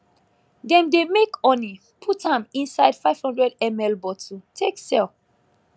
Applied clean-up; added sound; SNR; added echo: none; none; none; none.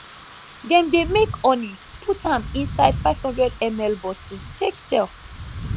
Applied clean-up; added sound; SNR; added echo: none; Wind / Rain; 11 dB; none.